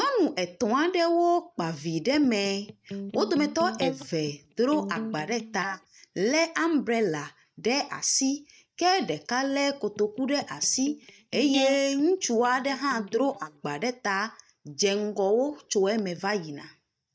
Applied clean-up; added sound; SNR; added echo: neural mask model DeepFilterNet 3.